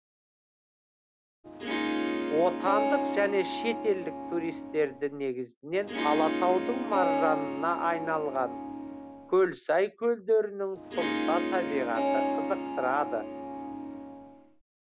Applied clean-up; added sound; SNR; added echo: none; Harp; 2 dB; none.